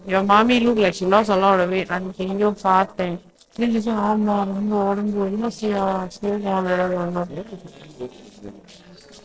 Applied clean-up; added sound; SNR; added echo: neural separator model SepFormer DNS4.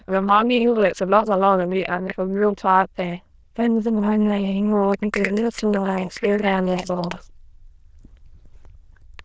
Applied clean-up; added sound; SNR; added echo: neural diffusion model UNIVERSE++.